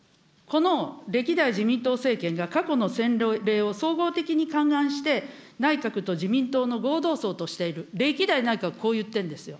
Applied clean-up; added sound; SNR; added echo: none; none; none; none.